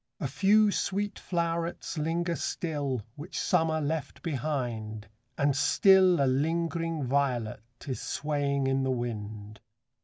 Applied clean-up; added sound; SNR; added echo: none; none; none; none.